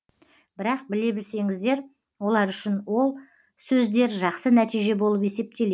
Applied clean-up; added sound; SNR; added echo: none; none; none; none.